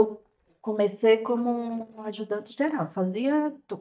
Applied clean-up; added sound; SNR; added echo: neural mask model DeepFilterNet 3.